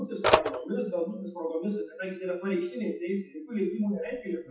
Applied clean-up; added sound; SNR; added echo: classical method WPE with log-MMSE.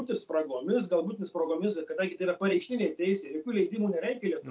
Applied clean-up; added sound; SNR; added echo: none; none; none; none.